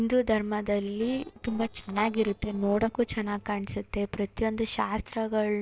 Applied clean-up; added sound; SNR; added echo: neural separator model SepFormer DNS4.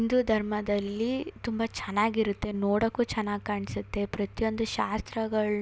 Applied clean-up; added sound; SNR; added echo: none; none; none; none.